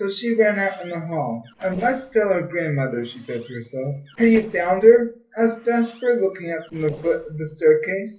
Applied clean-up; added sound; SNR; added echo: neural separator model SepFormer DNS4.